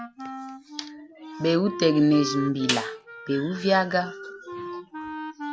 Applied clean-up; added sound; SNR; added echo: none; Snare drum + Wind instrument, woodwind instrument; 9 dB; none.